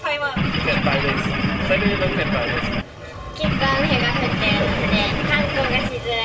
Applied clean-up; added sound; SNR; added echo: none; Engine / Boat, Water vehicle; -2 dB; reverberation time 2.3 s.